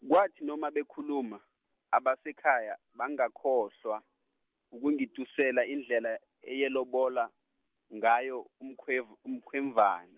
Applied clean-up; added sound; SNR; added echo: none; none; none; none.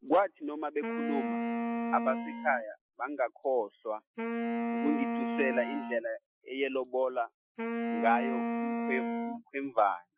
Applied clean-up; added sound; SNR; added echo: classical method Wiener filter.